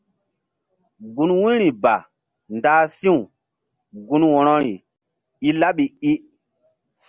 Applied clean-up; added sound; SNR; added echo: none; none; none; none.